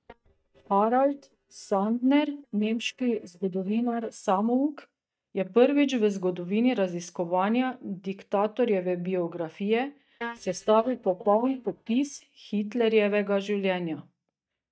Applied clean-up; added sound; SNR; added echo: neural mask model DeepFilterNet 3.